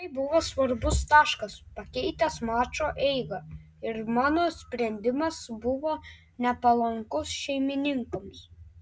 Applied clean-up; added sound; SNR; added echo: none; none; none; none.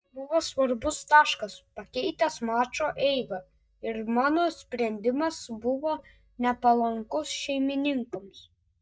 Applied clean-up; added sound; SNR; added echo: neural mask model DeepFilterNet 3.